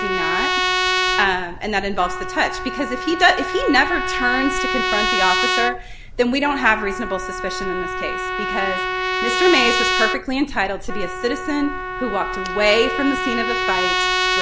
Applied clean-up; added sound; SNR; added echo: none; Trumpet; 1 dB; none.